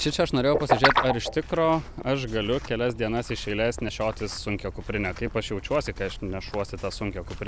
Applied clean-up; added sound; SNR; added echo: none; Guitar; 0 dB; none.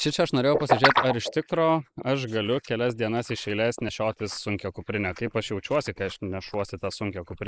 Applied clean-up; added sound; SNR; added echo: neural mask model Resemble Enhance denoiser.